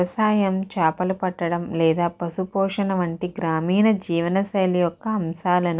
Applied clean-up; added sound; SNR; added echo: none; none; none; none.